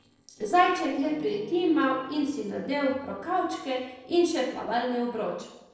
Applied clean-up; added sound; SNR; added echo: neural separator model SepFormer DNS4.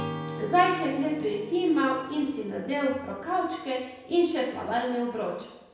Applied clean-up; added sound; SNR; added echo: none; Acoustic guitar / Strum; 14 dB; reverberation time 0.9 s.